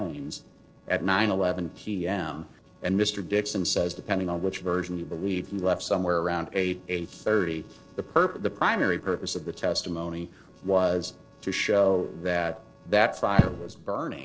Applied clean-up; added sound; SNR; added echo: neural separator model SepFormer DNS4.